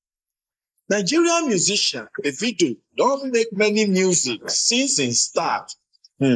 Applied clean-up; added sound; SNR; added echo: neural mask model Resemble Enhance denoiser.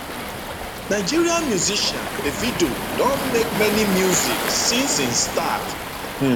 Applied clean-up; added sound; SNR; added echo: none; Waves, surf; 4 dB; none.